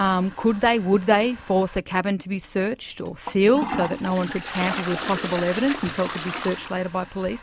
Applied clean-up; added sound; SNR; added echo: none; Toilet flush; 10 dB; none.